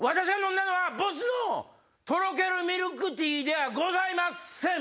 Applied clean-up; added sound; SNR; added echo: none; none; none; none.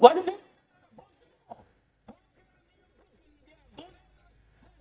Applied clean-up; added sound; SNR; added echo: neural mask model DeepFilterNet 3.